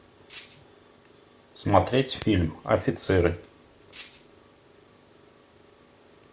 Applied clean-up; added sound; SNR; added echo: none; Rattle (instrument); 19 dB; none.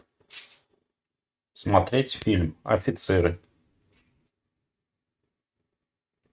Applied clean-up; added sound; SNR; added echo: neural mask model RNNoise.